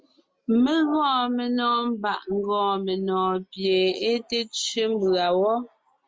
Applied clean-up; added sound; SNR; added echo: none; none; none; none.